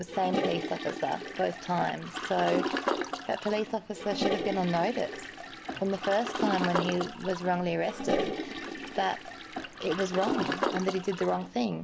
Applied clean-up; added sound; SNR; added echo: none; Toilet flush; 3 dB; none.